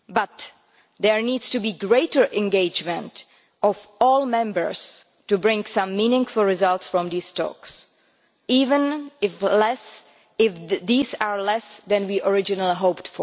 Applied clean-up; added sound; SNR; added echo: none; none; none; none.